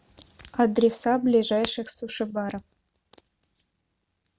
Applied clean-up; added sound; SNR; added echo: none; none; none; none.